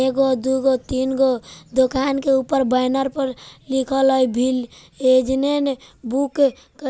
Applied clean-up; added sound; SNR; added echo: none; none; none; none.